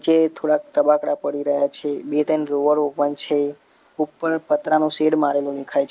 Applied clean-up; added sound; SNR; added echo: none; none; none; none.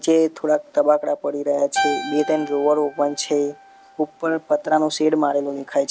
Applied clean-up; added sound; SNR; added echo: none; Keyboard (musical); 12 dB; none.